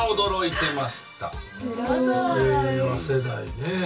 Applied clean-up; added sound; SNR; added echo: none; none; none; reverberation time 0.2 s.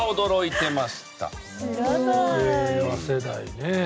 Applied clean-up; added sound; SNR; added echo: none; none; none; none.